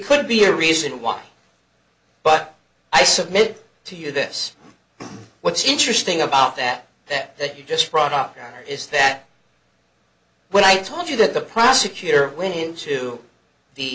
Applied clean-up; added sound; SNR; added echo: none; none; none; none.